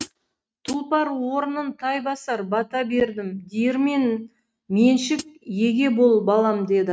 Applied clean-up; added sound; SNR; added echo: neural mask model RNNoise.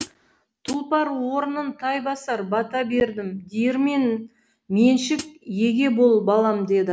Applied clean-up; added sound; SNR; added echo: none; Hi-hat; 14 dB; none.